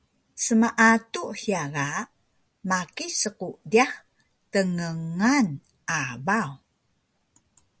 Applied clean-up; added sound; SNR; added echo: none; none; none; none.